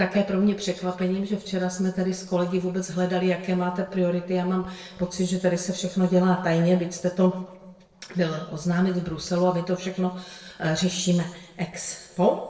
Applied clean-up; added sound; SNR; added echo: neural separator model SepFormer DNS4.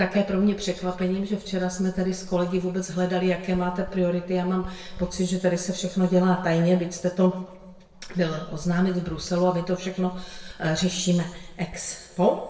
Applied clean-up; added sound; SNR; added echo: none; Writing; 19 dB; reverberation time 0.8 s.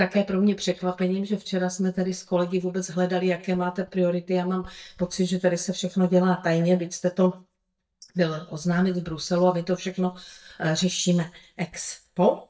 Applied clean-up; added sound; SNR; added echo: neural mask model DeepFilterNet 3.